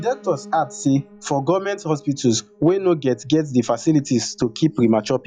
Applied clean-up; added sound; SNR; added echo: classical method log-MMSE.